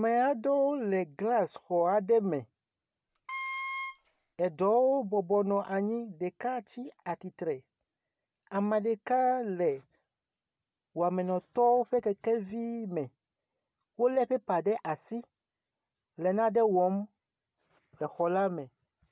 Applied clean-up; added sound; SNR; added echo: none; Wind instrument, woodwind instrument; 8 dB; none.